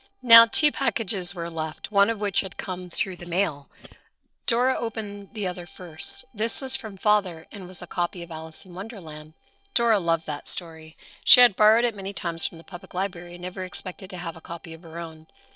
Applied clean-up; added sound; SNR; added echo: neural separator model SepFormer DNS4.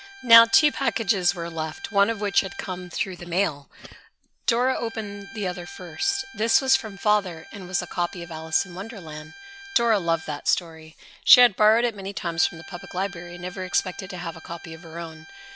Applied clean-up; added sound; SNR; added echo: none; Bowed string instrument; 18 dB; none.